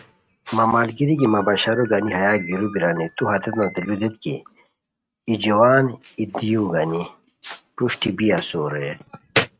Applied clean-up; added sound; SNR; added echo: neural mask model RNNoise.